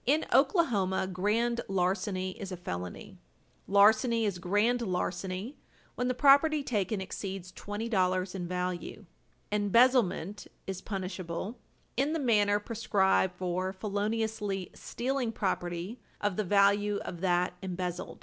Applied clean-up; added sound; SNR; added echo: none; none; none; none.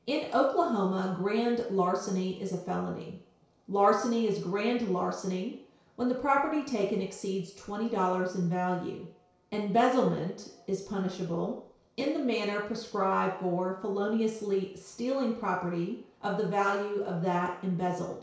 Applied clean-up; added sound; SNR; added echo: none; none; none; reverberation time 0.6 s.